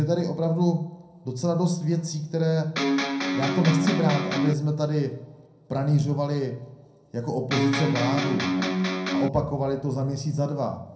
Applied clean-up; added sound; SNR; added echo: none; Electric guitar; -1 dB; reverberation time 0.6 s.